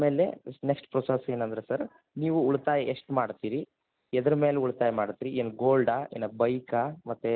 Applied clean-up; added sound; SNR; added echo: none; none; none; none.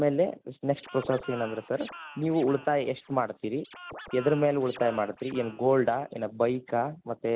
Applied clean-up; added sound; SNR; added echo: none; Scratching (performance technique); 17 dB; none.